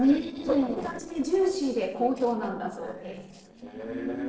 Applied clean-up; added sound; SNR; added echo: neural separator model SepFormer DNS4.